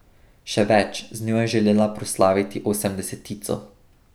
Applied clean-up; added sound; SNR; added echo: none; none; none; none.